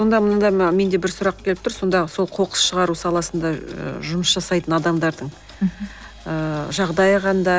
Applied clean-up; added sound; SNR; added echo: none; none; none; none.